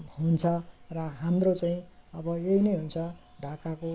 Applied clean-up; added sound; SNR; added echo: none; none; none; none.